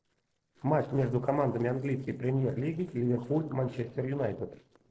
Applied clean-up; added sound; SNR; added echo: neural separator model SepFormer DNS4.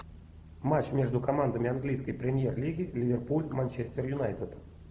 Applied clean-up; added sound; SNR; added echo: none; none; none; none.